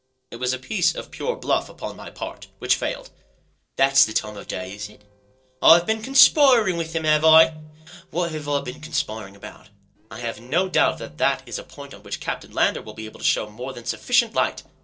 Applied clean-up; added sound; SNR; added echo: neural separator model SepFormer DNS4.